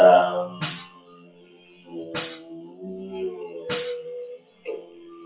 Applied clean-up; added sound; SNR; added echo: classical method WPE with log-MMSE.